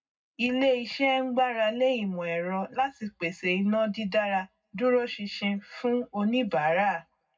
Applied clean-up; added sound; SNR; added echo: none; none; none; reverberation time 0.3 s.